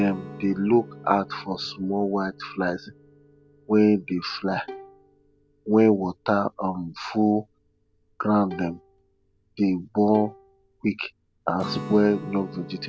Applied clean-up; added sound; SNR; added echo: none; Guitar + Bowed string instrument; 17 dB; none.